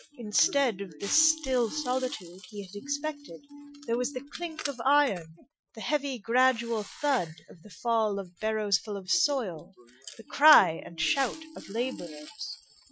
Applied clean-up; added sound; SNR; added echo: classical method Wiener filter.